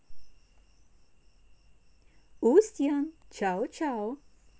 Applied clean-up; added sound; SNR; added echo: none; none; none; none.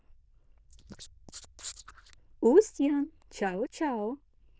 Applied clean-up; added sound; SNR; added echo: neural diffusion model UNIVERSE++.